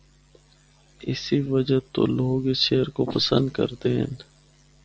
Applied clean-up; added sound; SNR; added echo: none; none; none; none.